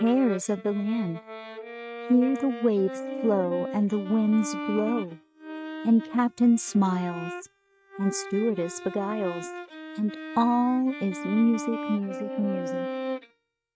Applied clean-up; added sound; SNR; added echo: neural mask model RNNoise.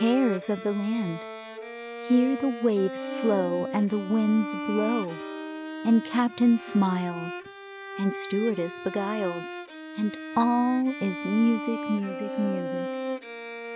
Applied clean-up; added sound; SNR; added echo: none; Bowed string instrument; 9 dB; none.